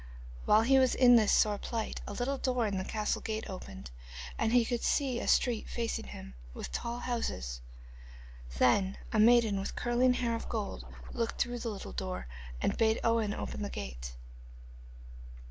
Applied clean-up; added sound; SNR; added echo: none; Scratching (performance technique); 18 dB; none.